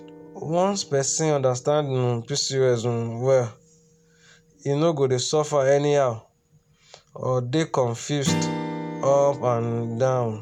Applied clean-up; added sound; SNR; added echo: none; Strum; 13 dB; none.